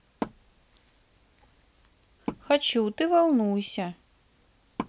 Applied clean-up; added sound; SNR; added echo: none; Wood; 13 dB; none.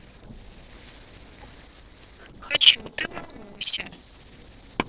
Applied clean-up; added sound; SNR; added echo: neural separator model SepFormer DNS4.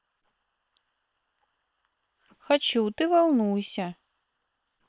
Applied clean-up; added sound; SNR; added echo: neural separator model SepFormer WHAM!.